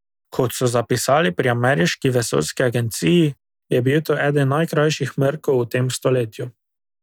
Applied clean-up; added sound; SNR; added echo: none; none; none; none.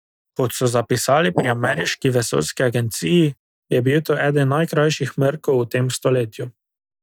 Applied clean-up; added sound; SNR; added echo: neural mask model DeepFilterNet 3.